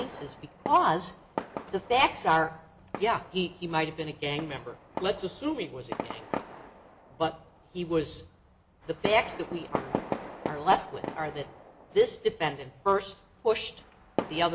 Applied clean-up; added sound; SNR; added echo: none; Fireworks; 10 dB; none.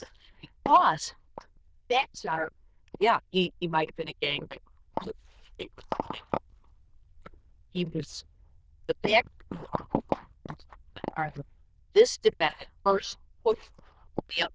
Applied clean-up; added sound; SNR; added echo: neural diffusion model UNIVERSE++.